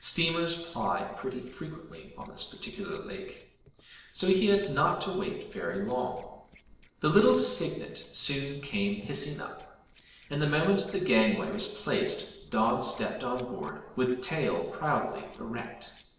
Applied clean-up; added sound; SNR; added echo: neural separator model SepFormer DNS4.